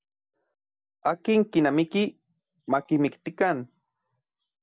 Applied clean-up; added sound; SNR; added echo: none; none; none; none.